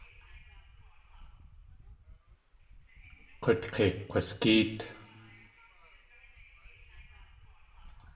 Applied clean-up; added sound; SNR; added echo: none; Wind; 19 dB; reverberation time 0.7 s.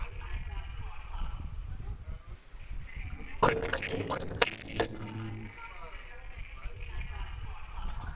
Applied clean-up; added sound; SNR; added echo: neural separator model SepFormer DNS4.